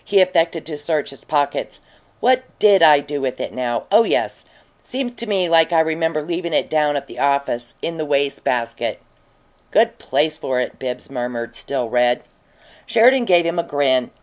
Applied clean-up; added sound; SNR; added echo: none; none; none; none.